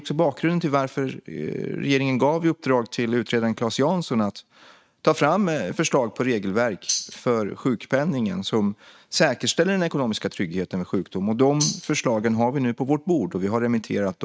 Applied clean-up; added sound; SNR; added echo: neural mask model RNNoise.